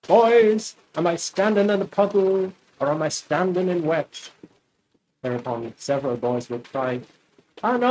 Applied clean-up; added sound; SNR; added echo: neural mask model RNNoise.